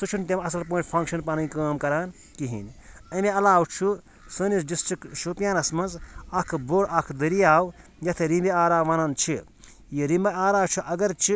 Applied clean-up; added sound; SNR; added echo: none; none; none; none.